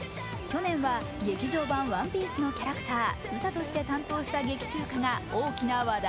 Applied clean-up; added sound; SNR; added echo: none; none; none; none.